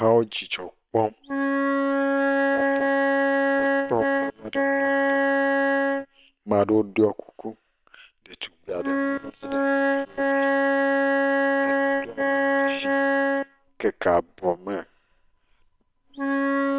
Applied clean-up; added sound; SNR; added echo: neural separator model SepFormer WHAM!.